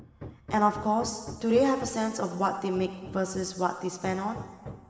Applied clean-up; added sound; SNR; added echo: none; Hammer; 16 dB; reverberation time 1.7 s.